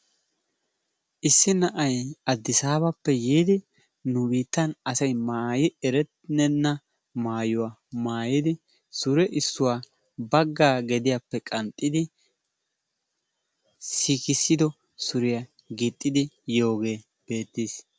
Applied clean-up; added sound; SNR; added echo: none; none; none; none.